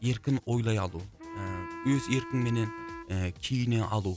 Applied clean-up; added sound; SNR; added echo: none; Wind instrument, woodwind instrument; 13 dB; none.